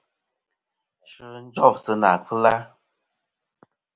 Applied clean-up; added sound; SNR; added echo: none; none; none; none.